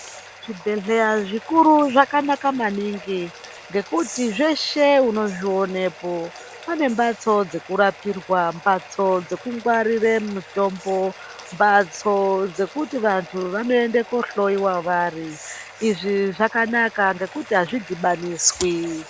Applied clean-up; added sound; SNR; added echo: none; Bathtub (filling or washing); 19 dB; none.